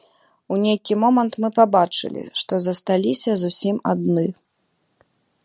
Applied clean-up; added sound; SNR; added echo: none; none; none; none.